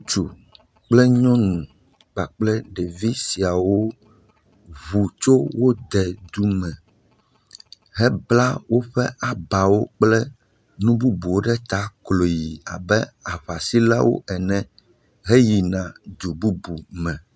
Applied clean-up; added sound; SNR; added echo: none; none; none; none.